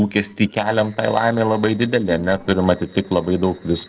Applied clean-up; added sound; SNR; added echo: neural separator model SepFormer DNS4.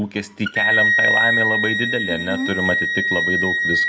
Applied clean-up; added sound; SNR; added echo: none; Wind instrument, woodwind instrument; -5 dB; reverberation time 0.3 s.